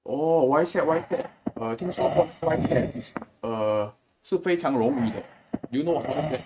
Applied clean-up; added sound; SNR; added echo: neural mask model RNNoise.